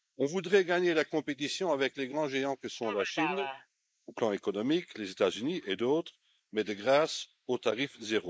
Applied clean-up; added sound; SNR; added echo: neural mask model Resemble Enhance denoiser.